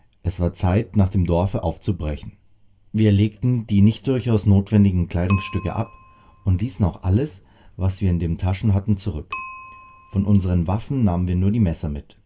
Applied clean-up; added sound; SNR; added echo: none; Bicycle; 12 dB; reverberation time 0.2 s.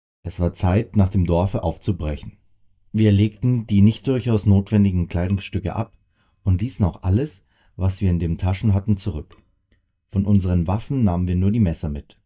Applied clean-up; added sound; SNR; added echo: neural mask model DeepFilterNet 3.